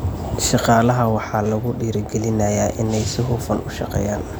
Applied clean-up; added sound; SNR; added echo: none; none; none; none.